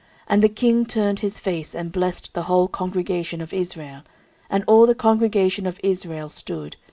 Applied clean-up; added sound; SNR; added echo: none; none; none; none.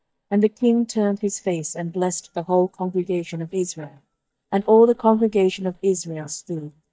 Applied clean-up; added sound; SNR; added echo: neural mask model DeepFilterNet 3.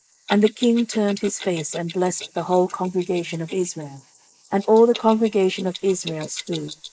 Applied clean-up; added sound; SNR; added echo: neural mask model Resemble Enhance denoiser.